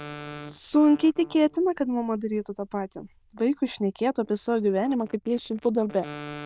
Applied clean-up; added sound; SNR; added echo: neural diffusion model UNIVERSE++.